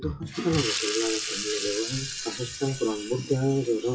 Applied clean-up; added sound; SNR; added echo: classical method WPE with log-MMSE.